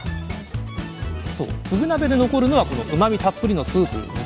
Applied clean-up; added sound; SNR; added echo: none; none; none; none.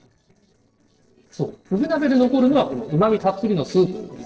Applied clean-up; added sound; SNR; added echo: neural separator model SepFormer DNS4.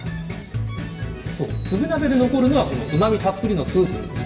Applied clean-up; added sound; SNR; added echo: none; Bird vocalization, bird call, bird song; 19 dB; reverberation time 0.7 s.